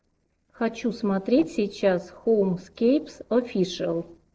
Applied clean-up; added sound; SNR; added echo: neural separator model SepFormer DNS4.